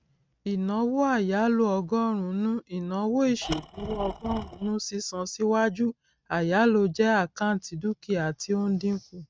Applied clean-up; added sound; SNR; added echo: neural mask model RNNoise.